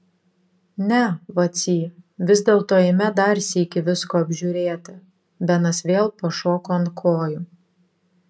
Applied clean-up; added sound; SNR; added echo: none; none; none; none.